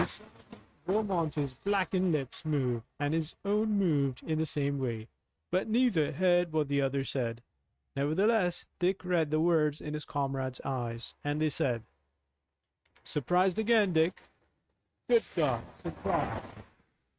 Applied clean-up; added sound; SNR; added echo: neural mask model RNNoise.